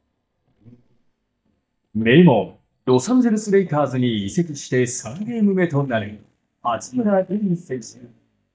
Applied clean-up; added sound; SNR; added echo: neural mask model DeepFilterNet 3.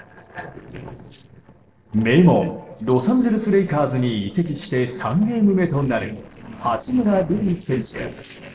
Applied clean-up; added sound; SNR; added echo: neural separator model SepFormer DNS4.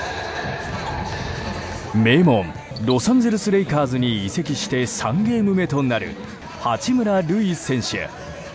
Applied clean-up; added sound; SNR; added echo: none; none; none; none.